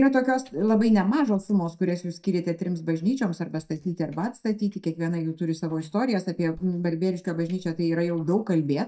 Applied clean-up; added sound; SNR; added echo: neural mask model DeepFilterNet 3.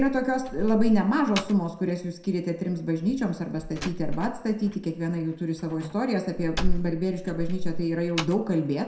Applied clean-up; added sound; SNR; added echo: none; Slam; 4 dB; reverberation time 0.5 s.